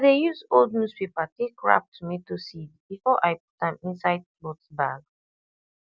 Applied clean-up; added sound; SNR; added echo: none; none; none; none.